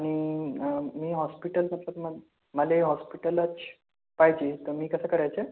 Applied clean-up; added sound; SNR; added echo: none; none; none; none.